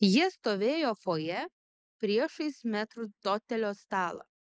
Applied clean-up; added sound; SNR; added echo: neural mask model Resemble Enhance denoiser.